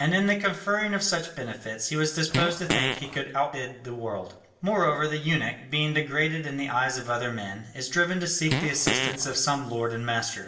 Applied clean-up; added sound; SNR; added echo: none; Fart; 1 dB; reverberation time 0.8 s.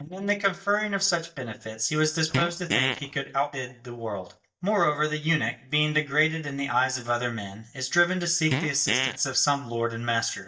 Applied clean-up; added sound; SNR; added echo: neural mask model DeepFilterNet 3.